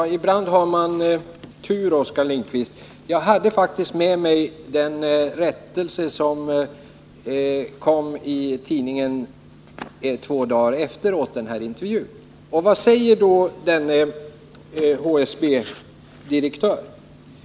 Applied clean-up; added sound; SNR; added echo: none; none; none; none.